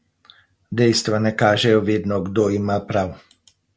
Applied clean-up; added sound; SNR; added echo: none; none; none; none.